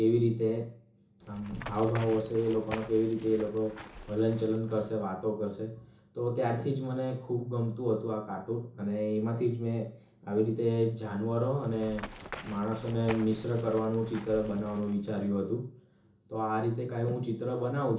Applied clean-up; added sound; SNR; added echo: none; Run; 15 dB; reverberation time 0.7 s.